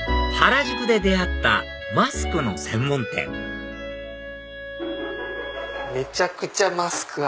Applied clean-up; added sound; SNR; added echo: none; none; none; none.